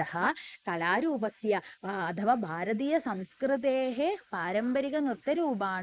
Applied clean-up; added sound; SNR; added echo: neural mask model Resemble Enhance denoiser.